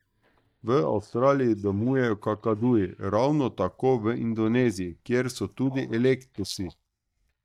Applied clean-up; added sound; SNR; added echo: neural mask model DeepFilterNet 3.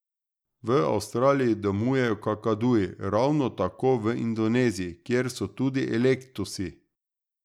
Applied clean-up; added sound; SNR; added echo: none; none; none; none.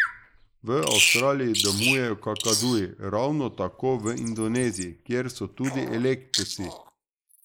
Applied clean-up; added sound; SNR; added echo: neural mask model Resemble Enhance denoiser.